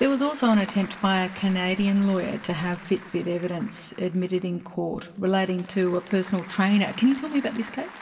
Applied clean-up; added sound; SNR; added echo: none; Applause / Crowd; 19 dB; reverberation time 1.5 s.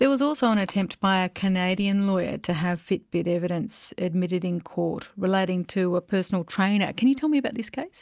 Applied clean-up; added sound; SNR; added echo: none; none; none; none.